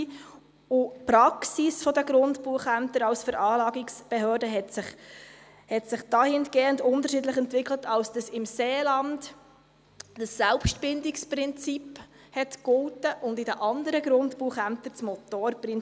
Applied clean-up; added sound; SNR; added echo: none; none; none; none.